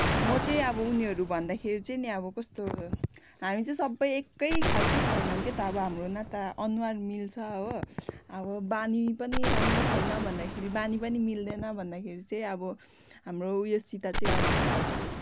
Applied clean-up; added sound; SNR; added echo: none; Explosion; 0 dB; none.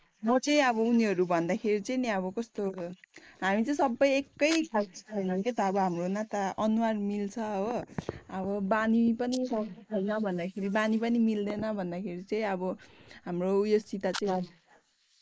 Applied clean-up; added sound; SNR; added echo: neural mask model Resemble Enhance denoiser.